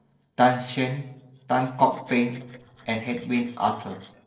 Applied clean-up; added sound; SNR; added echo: neural separator model SepFormer DNS4.